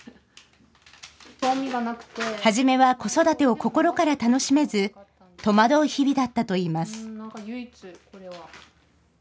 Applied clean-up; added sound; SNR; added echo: none; none; none; none.